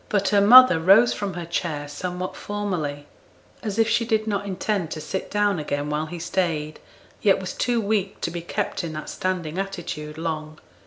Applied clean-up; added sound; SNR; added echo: none; none; none; none.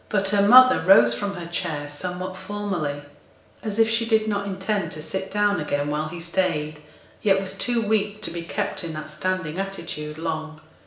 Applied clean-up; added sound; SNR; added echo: none; none; none; reverberation time 0.7 s.